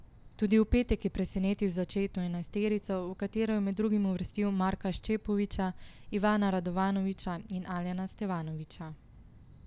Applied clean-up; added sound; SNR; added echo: none; Cricket; 19 dB; none.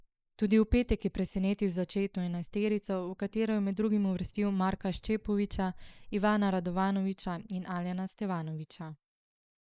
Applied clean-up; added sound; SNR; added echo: neural mask model Resemble Enhance denoiser.